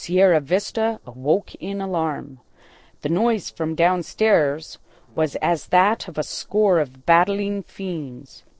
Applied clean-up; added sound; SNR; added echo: neural separator model SepFormer DNS4.